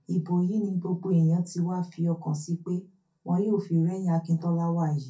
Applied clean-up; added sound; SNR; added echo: none; none; none; reverberation time 0.3 s.